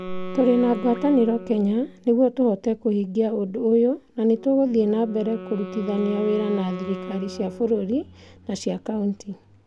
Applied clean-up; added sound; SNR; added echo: none; Wind instrument, woodwind instrument; 14 dB; none.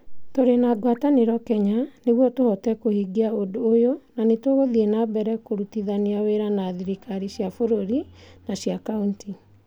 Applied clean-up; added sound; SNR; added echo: none; none; none; none.